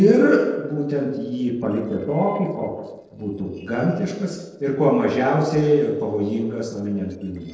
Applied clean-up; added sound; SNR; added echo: neural separator model SepFormer DNS4.